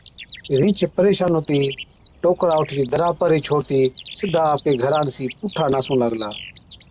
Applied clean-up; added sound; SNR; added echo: none; Bird vocalization, bird call, bird song; 14 dB; none.